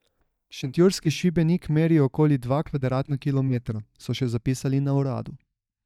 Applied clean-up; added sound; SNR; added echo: neural mask model DeepFilterNet 3.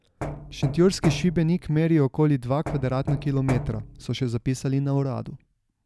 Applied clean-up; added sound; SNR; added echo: none; Knock; 10 dB; none.